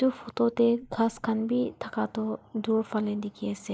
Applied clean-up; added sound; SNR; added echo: neural mask model Resemble Enhance denoiser.